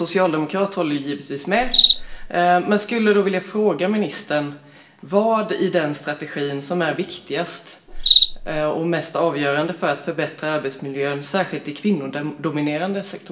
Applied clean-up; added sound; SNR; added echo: none; Cricket; 5 dB; reverberation time 0.6 s.